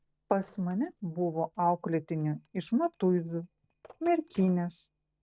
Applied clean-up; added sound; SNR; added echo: neural separator model SepFormer DNS4.